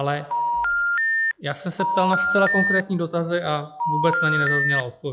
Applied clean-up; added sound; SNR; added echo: classical method log-MMSE.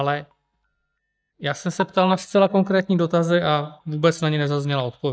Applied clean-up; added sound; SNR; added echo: neural mask model DeepFilterNet 3.